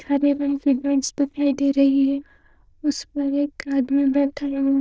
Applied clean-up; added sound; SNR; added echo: neural diffusion model UNIVERSE++.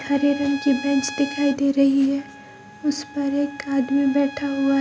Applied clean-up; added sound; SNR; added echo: none; Trumpet; 16 dB; none.